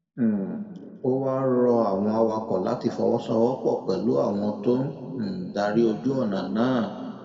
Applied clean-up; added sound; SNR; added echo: none; none; none; reverberation time 2.0 s.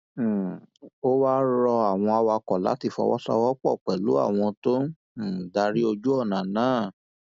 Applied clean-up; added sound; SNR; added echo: none; none; none; none.